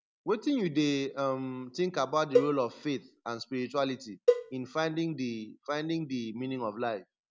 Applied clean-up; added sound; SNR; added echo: none; Cowbell; 0 dB; none.